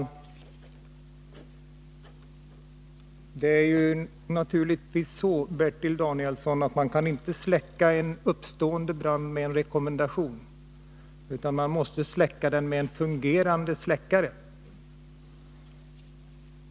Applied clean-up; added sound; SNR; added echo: none; none; none; none.